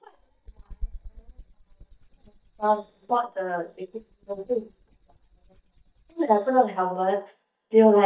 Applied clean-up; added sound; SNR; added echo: neural mask model DeepFilterNet 3.